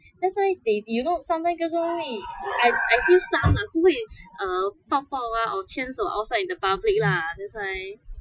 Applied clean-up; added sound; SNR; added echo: classical method Wiener filter.